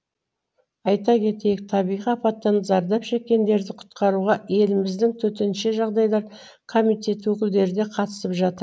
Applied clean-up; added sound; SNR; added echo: none; none; none; none.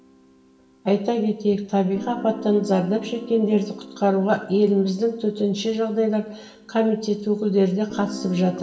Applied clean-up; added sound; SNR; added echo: none; Guitar; 17 dB; reverberation time 1.0 s.